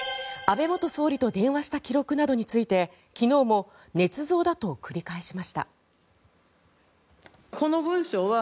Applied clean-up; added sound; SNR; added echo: none; none; none; none.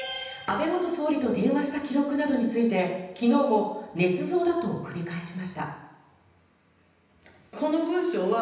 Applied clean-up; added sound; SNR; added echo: none; none; none; reverberation time 0.9 s.